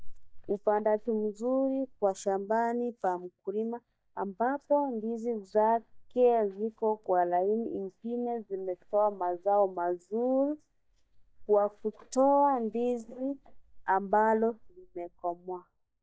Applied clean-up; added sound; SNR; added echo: neural mask model DeepFilterNet 3.